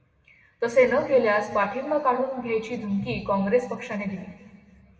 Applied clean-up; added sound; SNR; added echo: none; none; none; reverberation time 2.0 s.